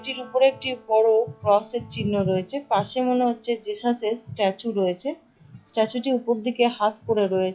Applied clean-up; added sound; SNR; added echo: classical method log-MMSE.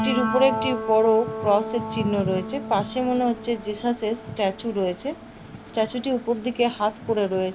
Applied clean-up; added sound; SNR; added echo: none; Piano; 9 dB; none.